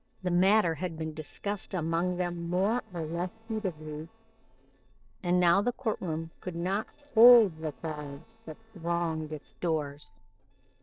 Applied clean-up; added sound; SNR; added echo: neural separator model SepFormer DNS4.